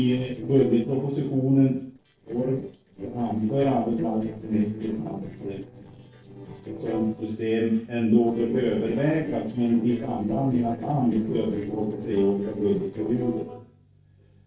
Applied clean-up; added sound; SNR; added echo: neural separator model SepFormer DNS4.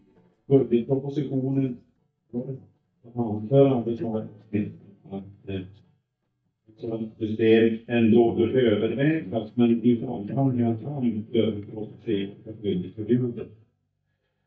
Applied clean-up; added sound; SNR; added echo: neural mask model DeepFilterNet 3.